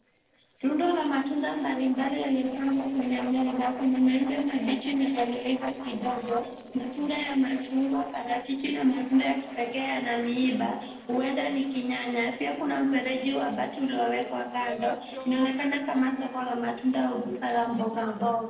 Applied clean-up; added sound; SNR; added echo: neural separator model SepFormer DNS4.